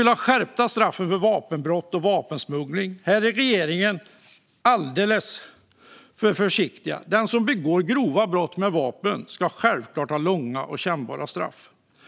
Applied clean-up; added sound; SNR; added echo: none; none; none; none.